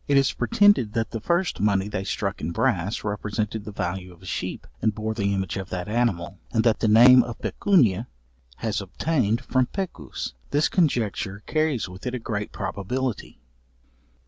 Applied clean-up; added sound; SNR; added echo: none; none; none; none.